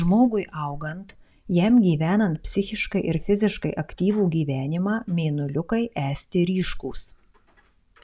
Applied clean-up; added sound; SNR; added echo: none; none; none; none.